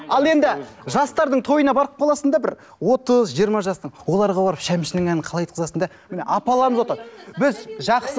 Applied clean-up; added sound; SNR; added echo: none; none; none; none.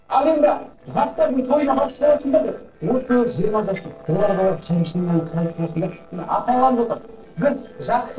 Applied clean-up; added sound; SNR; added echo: neural separator model SepFormer DNS4.